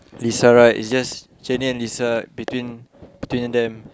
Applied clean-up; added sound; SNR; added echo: none; none; none; none.